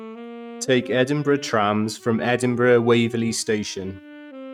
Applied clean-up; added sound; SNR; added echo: neural mask model RNNoise.